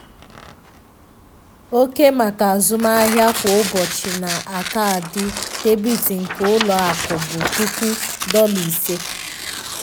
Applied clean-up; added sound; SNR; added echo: none; Tearing; 7 dB; none.